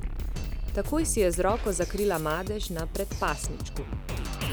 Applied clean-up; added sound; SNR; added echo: none; Drum kit; 2 dB; none.